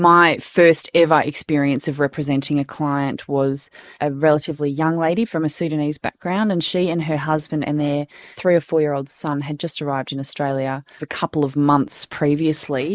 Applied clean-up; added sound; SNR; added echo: neural mask model Resemble Enhance denoiser.